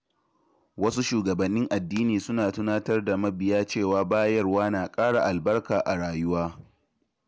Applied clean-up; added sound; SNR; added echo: none; none; none; none.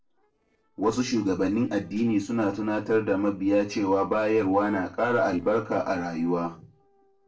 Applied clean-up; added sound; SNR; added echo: neural separator model SepFormer DNS4.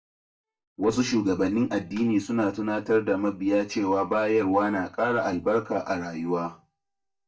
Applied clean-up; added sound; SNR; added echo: neural mask model DeepFilterNet 3.